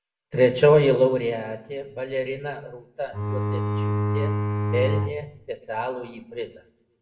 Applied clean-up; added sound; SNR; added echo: none; Bowed string instrument; 0 dB; reverberation time 0.5 s.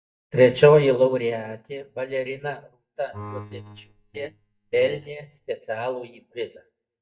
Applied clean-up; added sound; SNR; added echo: neural mask model DeepFilterNet 3.